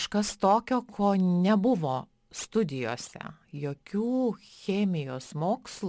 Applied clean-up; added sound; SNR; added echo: none; none; none; none.